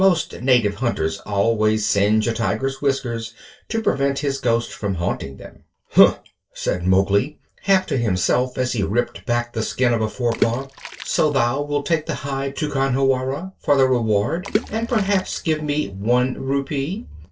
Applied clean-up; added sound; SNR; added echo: neural separator model SepFormer DNS4.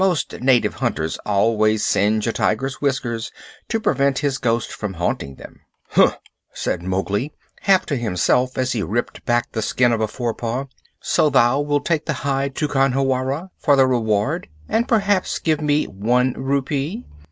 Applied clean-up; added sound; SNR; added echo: none; none; none; none.